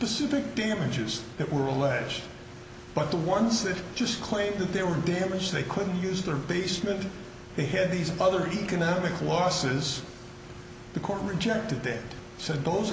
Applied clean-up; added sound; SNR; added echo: none; none; none; none.